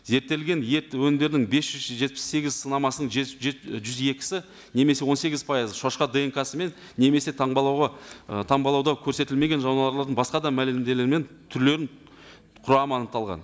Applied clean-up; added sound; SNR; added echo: none; none; none; none.